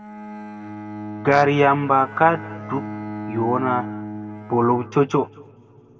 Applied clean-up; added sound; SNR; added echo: none; Bowed string instrument; 12 dB; reverberation time 1.6 s.